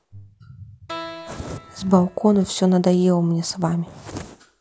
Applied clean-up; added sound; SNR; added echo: none; Keyboard (musical); 19 dB; none.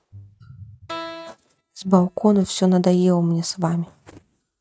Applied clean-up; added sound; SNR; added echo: neural mask model RNNoise.